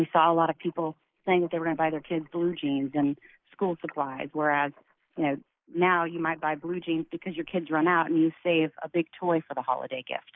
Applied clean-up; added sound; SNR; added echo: neural mask model Resemble Enhance denoiser.